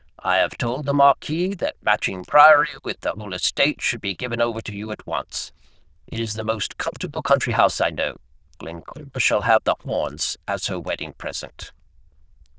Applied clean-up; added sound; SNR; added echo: neural diffusion model UNIVERSE++.